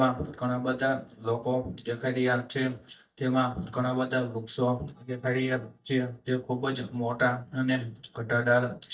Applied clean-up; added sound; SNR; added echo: neural mask model DeepFilterNet 3.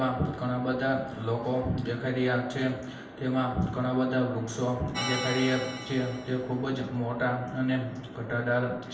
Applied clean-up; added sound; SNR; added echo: none; Organ; 9 dB; reverberation time 0.7 s.